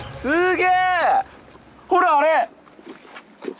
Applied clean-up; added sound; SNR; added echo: none; none; none; none.